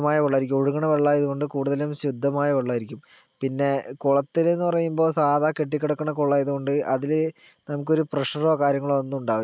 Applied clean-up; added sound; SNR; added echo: none; none; none; none.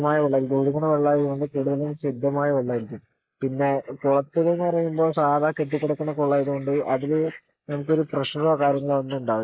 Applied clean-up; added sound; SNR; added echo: neural mask model Resemble Enhance denoiser.